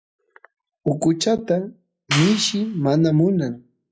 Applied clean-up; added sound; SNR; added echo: classical method log-MMSE.